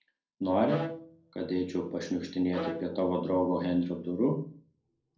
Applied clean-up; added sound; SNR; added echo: neural separator model SepFormer DNS4.